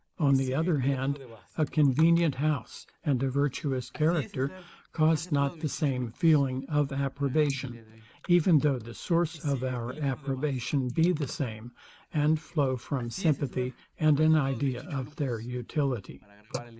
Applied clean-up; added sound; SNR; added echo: neural mask model Resemble Enhance denoiser.